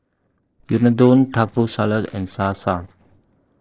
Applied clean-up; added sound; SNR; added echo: neural separator model SepFormer DNS4.